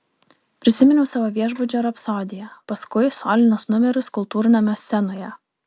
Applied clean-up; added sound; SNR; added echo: none; none; none; none.